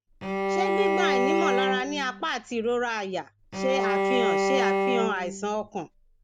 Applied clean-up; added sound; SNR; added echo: none; Bowed string instrument; -2 dB; none.